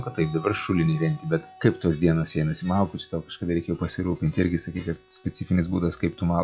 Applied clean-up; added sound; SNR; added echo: classical method log-MMSE.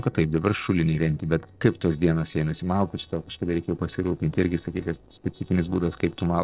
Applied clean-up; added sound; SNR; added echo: neural separator model SepFormer DNS4.